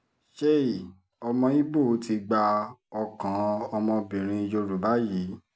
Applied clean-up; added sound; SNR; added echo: none; none; none; none.